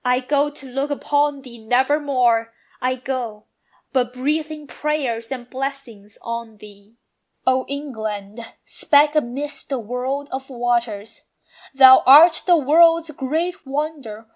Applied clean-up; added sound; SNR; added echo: none; none; none; none.